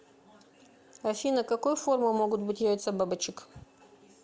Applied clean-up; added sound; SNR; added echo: none; none; none; none.